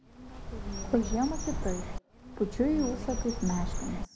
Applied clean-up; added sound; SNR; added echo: none; Bird; 3 dB; none.